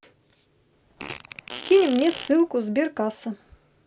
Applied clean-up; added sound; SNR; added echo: none; Fart; 14 dB; none.